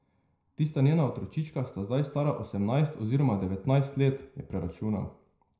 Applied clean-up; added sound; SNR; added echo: none; none; none; reverberation time 0.4 s.